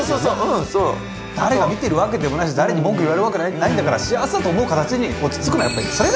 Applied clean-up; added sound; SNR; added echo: none; none; none; none.